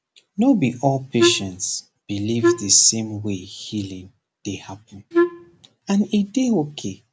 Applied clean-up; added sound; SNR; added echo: none; Wind instrument, woodwind instrument; -1 dB; none.